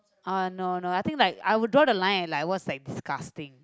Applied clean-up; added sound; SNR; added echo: none; none; none; none.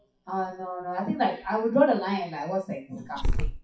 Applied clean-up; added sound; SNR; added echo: classical method WPE with log-MMSE.